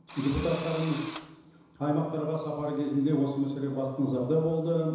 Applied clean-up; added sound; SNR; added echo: none; Engine / Drill; 13 dB; reverberation time 1.0 s.